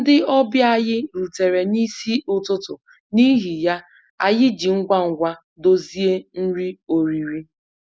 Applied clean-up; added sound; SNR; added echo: none; none; none; none.